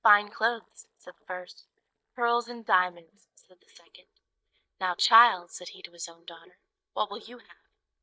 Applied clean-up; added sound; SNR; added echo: neural mask model DeepFilterNet 3.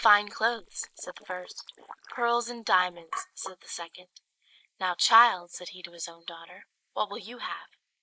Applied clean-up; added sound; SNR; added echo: neural mask model Resemble Enhance denoiser.